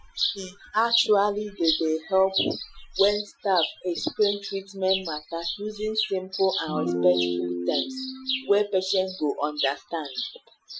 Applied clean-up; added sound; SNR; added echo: classical method Wiener filter.